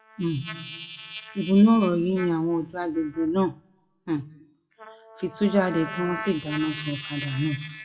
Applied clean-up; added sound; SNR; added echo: classical method WPE with log-MMSE.